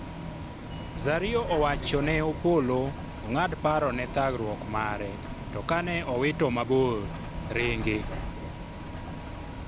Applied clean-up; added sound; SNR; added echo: none; Bus; 7 dB; none.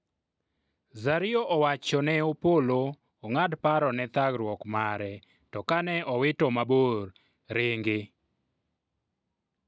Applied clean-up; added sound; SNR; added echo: none; none; none; none.